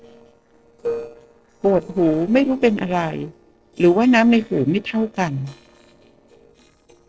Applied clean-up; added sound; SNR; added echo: neural separator model SepFormer DNS4.